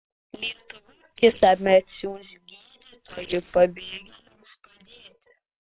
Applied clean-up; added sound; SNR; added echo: neural separator model SepFormer WHAM!.